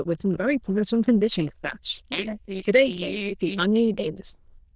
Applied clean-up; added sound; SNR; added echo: neural diffusion model UNIVERSE++.